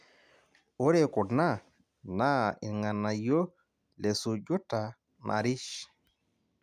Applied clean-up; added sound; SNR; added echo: none; none; none; none.